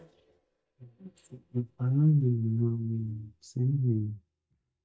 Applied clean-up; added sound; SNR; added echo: neural mask model DeepFilterNet 3.